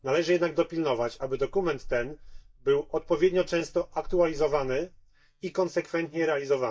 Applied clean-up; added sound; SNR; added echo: neural mask model DeepFilterNet 3.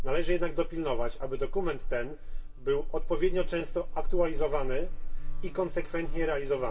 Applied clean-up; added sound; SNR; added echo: none; Buzz; -3 dB; reverberation time 0.2 s.